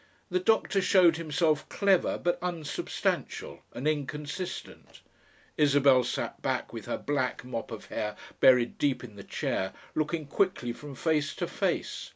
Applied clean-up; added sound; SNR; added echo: none; none; none; none.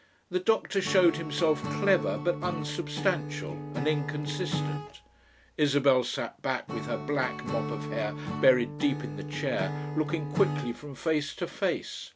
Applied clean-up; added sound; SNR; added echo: none; Acoustic guitar / Strum; 6 dB; none.